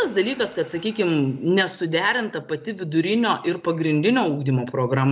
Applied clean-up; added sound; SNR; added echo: none; none; none; none.